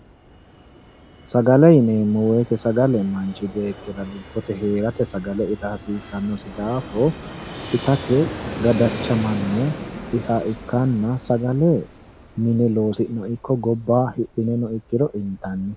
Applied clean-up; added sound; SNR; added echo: none; Fixed-wing aircraft, airplane; 14 dB; none.